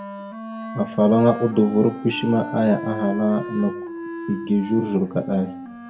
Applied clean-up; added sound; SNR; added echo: none; Wind instrument, woodwind instrument; 11 dB; reverberation time 0.5 s.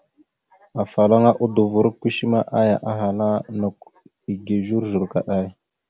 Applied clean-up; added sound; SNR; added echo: none; none; none; none.